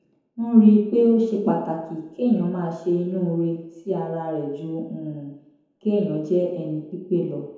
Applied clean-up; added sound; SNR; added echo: none; none; none; reverberation time 0.9 s.